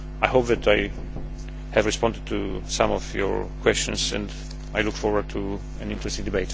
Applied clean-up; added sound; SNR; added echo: none; Knock; 14 dB; none.